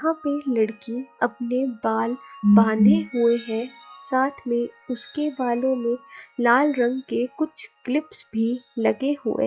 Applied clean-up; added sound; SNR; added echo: classical method log-MMSE.